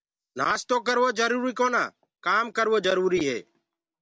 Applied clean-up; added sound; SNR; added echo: none; none; none; none.